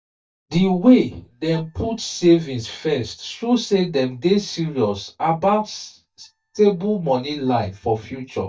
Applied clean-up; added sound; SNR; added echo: neural mask model DeepFilterNet 3.